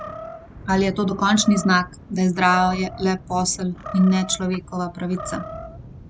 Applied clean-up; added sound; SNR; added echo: none; Thunder / Rain + Animal; 14 dB; none.